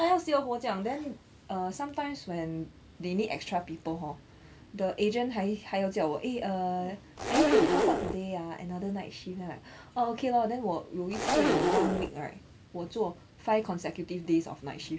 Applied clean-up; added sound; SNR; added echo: none; Zipper (clothing); -4 dB; none.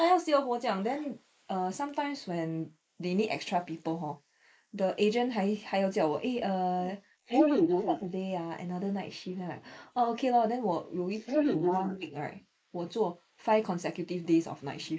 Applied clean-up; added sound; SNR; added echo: neural mask model Resemble Enhance denoiser.